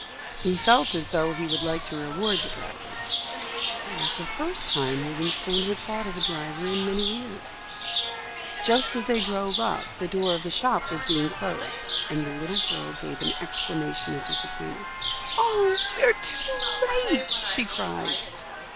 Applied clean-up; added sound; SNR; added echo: none; Chirp, tweet; 2 dB; none.